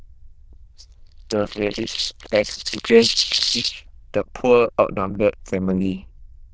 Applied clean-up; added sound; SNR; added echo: neural diffusion model UNIVERSE++.